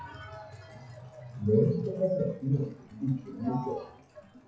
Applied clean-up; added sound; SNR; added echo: classical method WPE with log-MMSE.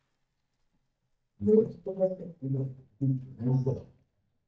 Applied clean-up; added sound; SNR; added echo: neural mask model DeepFilterNet 3.